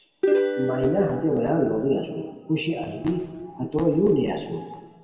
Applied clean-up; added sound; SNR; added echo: none; Plucked string instrument; 1 dB; reverberation time 1.3 s.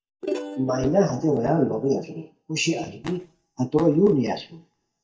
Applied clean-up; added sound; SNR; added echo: neural mask model DeepFilterNet 3.